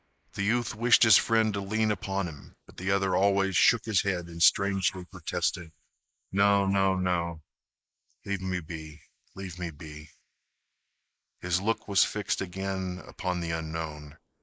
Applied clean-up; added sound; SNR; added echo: neural mask model Resemble Enhance denoiser.